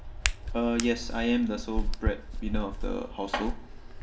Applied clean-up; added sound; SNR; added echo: none; Hands; 1 dB; reverberation time 0.7 s.